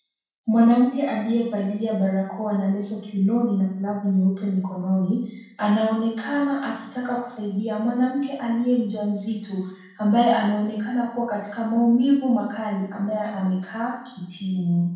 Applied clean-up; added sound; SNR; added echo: none; none; none; reverberation time 0.7 s.